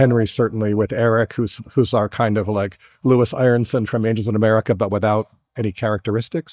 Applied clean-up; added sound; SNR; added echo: neural mask model DeepFilterNet 3.